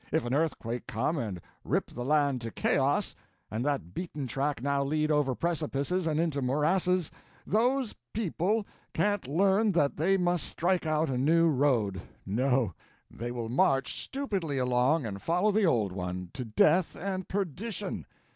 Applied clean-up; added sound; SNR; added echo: none; none; none; none.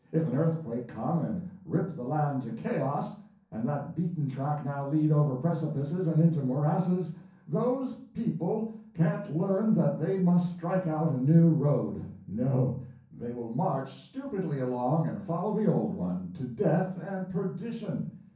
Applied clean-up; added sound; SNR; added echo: none; none; none; reverberation time 0.6 s.